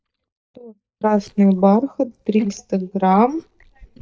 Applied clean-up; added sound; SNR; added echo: neural mask model DeepFilterNet 3.